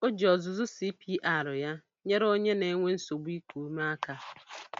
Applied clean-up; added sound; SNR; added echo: none; none; none; none.